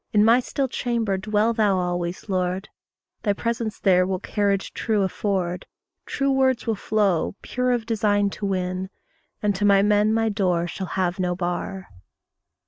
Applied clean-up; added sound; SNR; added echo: neural mask model Resemble Enhance denoiser.